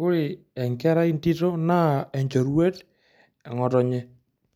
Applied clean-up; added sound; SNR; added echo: none; none; none; none.